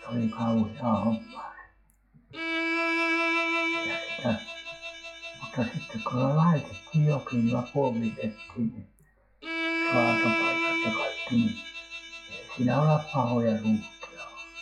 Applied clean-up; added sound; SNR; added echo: classical method log-MMSE.